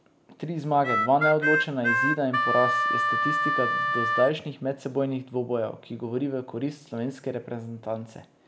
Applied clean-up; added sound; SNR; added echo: none; Harmonica; -3 dB; none.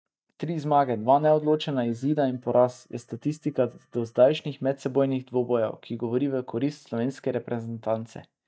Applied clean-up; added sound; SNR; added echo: neural mask model DeepFilterNet 3.